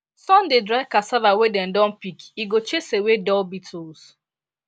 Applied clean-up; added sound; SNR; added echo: none; none; none; none.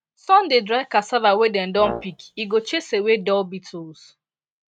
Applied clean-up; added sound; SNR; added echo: neural mask model RNNoise.